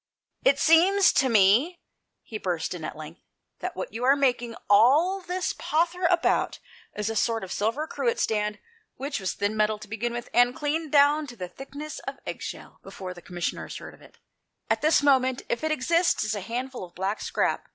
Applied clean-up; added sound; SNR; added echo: none; none; none; none.